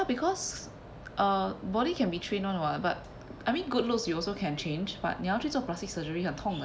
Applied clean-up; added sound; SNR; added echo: none; none; none; none.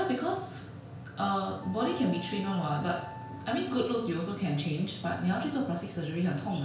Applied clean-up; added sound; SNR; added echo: none; Wind instrument, woodwind instrument; 17 dB; reverberation time 0.5 s.